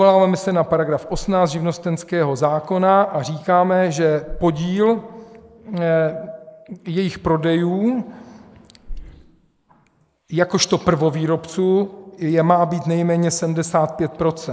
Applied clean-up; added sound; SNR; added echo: neural mask model Resemble Enhance denoiser.